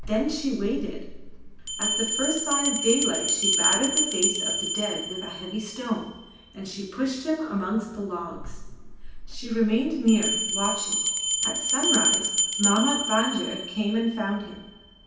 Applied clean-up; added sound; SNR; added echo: none; Bell; 0 dB; reverberation time 0.9 s.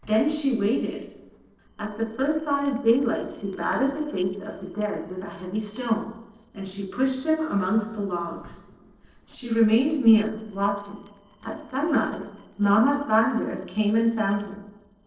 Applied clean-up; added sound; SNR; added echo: neural separator model SepFormer DNS4.